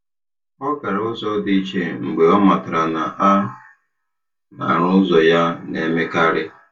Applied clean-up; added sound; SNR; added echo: none; none; none; reverberation time 0.2 s.